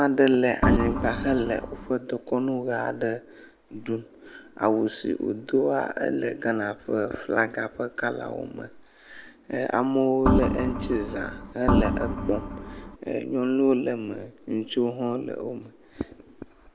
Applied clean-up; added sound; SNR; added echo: none; Organ; -1 dB; none.